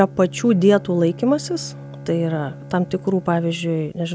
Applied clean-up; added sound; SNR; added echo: none; Bowed string instrument; 16 dB; none.